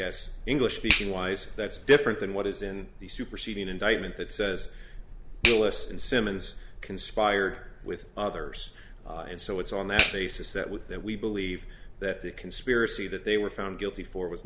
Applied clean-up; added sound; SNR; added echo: none; Finger snapping; 4 dB; none.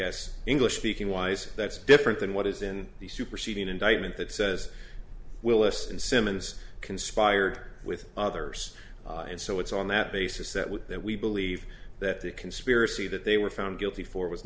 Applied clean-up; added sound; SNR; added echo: none; none; none; none.